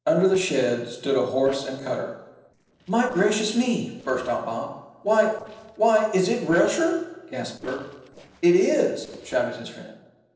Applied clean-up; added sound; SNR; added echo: neural separator model SepFormer DNS4.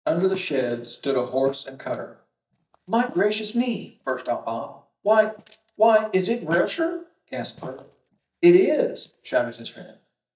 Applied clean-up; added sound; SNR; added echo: neural mask model DeepFilterNet 3.